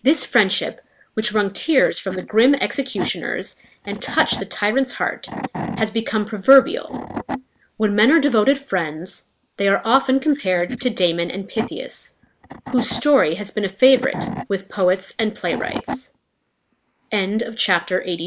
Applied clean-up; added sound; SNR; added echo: neural mask model Resemble Enhance denoiser.